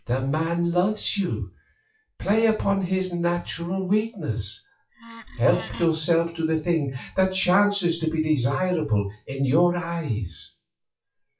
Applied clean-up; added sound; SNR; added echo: classical method WPE with log-MMSE.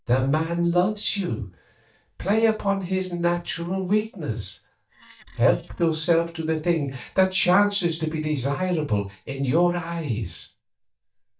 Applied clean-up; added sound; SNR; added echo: neural mask model DeepFilterNet 3.